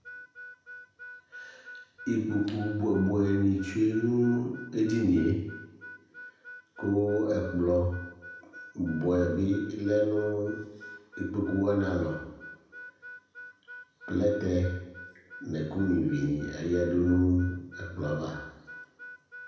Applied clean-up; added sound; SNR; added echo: none; Harmonica; 18 dB; reverberation time 0.9 s.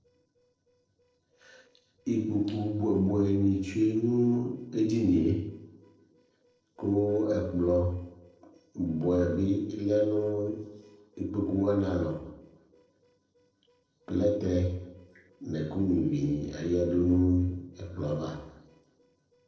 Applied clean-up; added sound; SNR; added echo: neural separator model SepFormer DNS4.